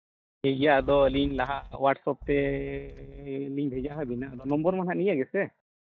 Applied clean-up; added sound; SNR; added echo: neural mask model DeepFilterNet 3.